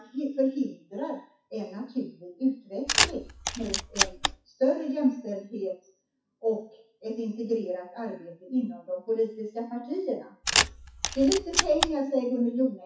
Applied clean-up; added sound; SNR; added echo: classical method WPE with log-MMSE.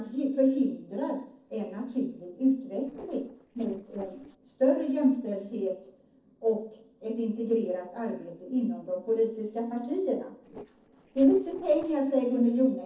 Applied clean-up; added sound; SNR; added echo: neural separator model SepFormer DNS4.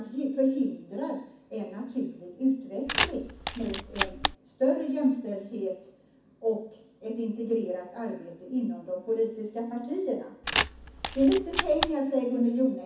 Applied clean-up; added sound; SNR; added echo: none; Camera; -1 dB; reverberation time 0.6 s.